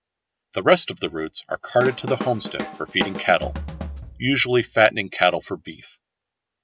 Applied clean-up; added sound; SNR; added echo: none; Drum kit; 9 dB; none.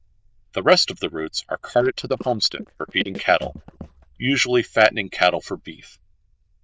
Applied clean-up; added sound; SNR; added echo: neural diffusion model UNIVERSE++.